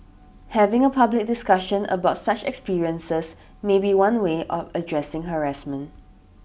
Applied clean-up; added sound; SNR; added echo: none; none; none; none.